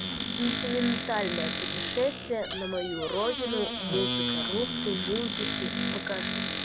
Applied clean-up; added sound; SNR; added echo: none; Squeak / Cupboard open or close; 0 dB; none.